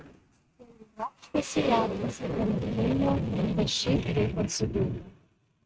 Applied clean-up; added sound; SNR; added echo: neural mask model RNNoise.